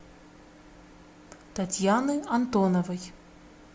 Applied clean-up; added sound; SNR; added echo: none; none; none; none.